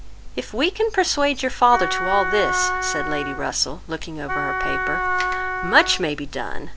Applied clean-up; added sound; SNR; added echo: none; Wind instrument, woodwind instrument; 3 dB; none.